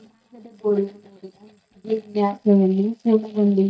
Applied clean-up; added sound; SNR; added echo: neural mask model DeepFilterNet 3.